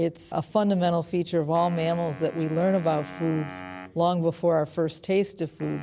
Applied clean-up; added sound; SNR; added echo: none; Wind instrument, woodwind instrument; 18 dB; none.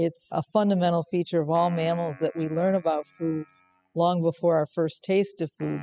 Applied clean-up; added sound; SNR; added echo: classical method spectral subtraction.